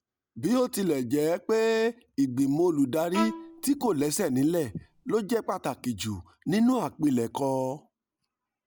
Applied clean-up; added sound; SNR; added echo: none; Bowed string instrument; 11 dB; none.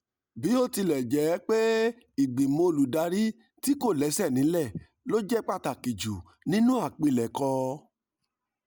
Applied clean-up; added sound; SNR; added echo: none; none; none; none.